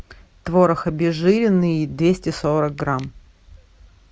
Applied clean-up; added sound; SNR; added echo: none; none; none; none.